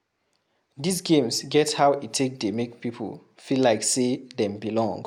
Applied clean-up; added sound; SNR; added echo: none; none; none; none.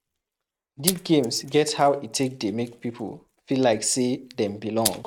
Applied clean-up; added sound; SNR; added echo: neural mask model RNNoise.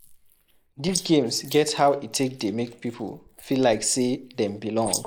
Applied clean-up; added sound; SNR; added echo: neural mask model Resemble Enhance denoiser.